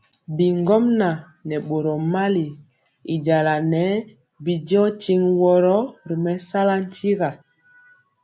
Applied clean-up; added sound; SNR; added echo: none; none; none; none.